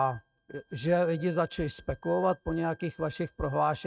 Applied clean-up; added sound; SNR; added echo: neural mask model RNNoise.